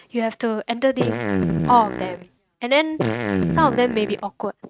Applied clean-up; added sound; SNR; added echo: neural mask model RNNoise.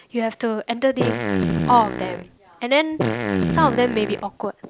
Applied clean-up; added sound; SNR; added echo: none; Fart; 1 dB; none.